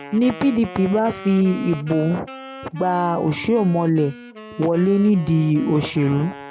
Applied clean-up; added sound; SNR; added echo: none; Wind instrument, woodwind instrument; 17 dB; none.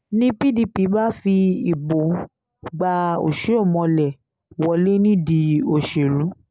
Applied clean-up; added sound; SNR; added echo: none; none; none; none.